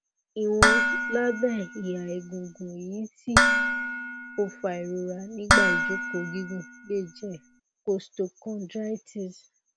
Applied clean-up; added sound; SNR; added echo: none; Dishes, pots, and pans; -5 dB; none.